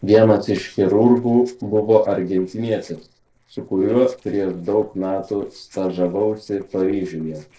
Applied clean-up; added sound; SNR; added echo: neural separator model SepFormer DNS4.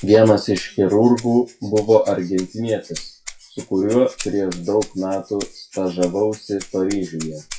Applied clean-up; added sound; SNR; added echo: classical method WPE with log-MMSE.